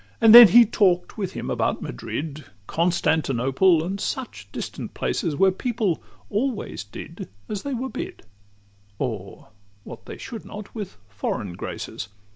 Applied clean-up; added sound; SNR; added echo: none; none; none; none.